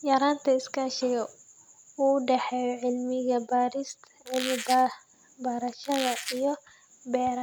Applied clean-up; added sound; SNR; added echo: none; Squeak; 8 dB; none.